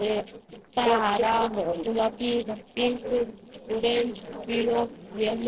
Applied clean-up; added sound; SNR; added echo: neural separator model SepFormer DNS4.